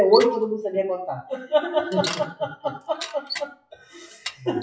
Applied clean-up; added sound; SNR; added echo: classical method WPE with log-MMSE.